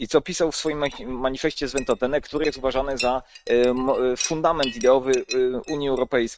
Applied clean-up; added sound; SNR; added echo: neural mask model RNNoise.